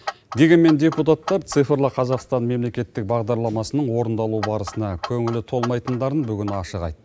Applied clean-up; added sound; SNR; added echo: none; Clock; 15 dB; none.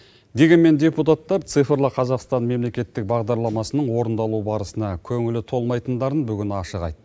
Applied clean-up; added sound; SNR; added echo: none; none; none; none.